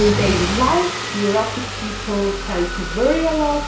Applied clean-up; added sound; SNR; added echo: none; Engine starting / Car; 5 dB; reverberation time 0.6 s.